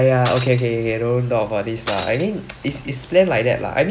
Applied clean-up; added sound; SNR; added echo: none; Shatter; 1 dB; none.